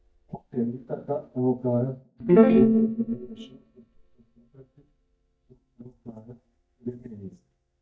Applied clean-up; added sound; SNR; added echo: neural mask model DeepFilterNet 3.